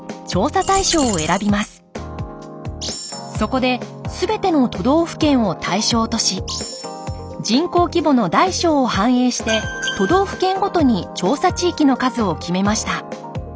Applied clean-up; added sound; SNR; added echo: none; Coin (dropping); 9 dB; none.